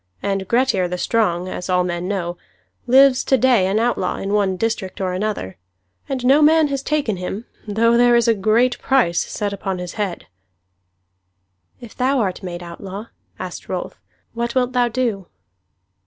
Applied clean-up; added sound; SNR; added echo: none; none; none; none.